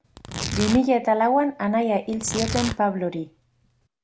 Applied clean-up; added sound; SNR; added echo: none; Tearing; 10 dB; none.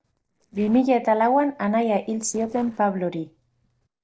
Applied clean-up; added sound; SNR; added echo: neural separator model SepFormer DNS4.